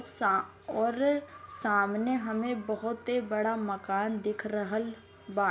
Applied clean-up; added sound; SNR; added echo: none; none; none; none.